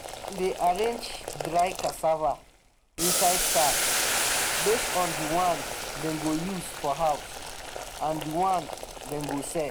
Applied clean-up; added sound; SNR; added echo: none; Boiling; 2 dB; none.